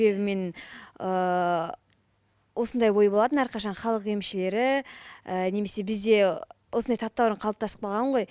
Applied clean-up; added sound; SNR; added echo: none; none; none; none.